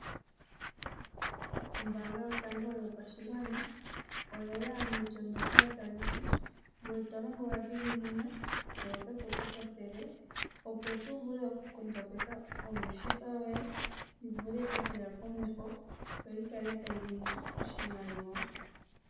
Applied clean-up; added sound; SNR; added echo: none; Scissors; -2 dB; reverberation time 1.0 s.